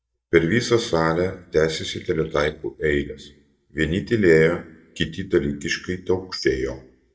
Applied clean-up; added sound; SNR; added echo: neural mask model DeepFilterNet 3.